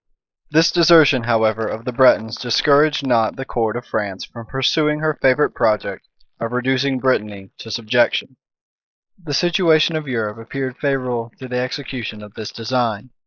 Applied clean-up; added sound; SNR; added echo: neural mask model Resemble Enhance denoiser.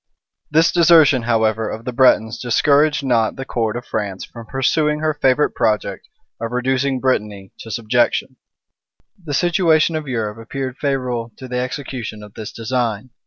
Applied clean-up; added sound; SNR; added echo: none; none; none; none.